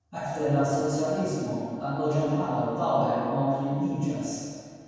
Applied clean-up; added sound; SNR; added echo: none; none; none; reverberation time 2.1 s.